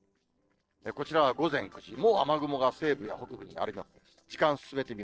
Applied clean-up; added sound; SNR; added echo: neural separator model SepFormer DNS4.